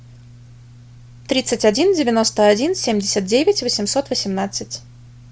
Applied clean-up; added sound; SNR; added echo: none; none; none; none.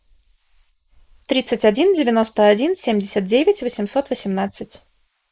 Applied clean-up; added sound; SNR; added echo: neural mask model Resemble Enhance denoiser.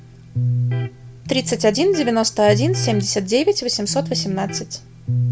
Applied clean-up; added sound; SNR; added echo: none; Electric guitar; 4 dB; none.